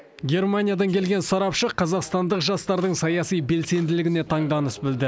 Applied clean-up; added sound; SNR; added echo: none; none; none; none.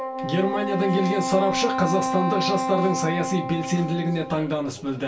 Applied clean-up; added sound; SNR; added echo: none; Wind instrument, woodwind instrument; 4 dB; reverberation time 0.2 s.